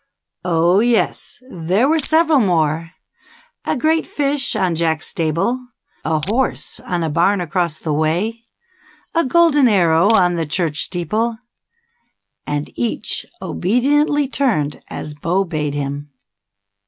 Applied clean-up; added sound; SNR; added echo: none; Crushing; 15 dB; none.